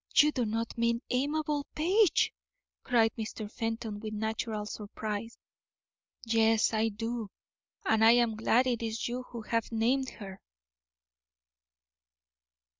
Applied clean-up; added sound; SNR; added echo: none; none; none; none.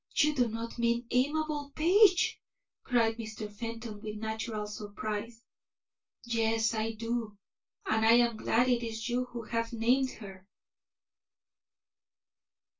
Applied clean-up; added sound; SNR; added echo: none; none; none; reverberation time 0.1 s.